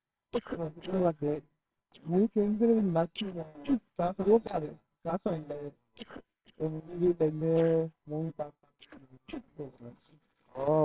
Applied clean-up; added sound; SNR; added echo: neural separator model SepFormer WHAMR!.